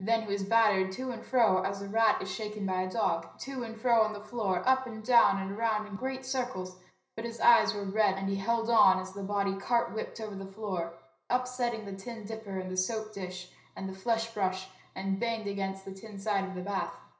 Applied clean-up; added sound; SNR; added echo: none; none; none; reverberation time 0.5 s.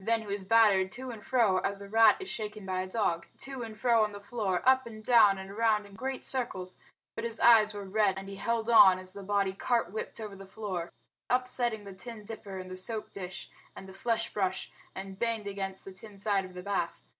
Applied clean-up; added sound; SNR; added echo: none; none; none; none.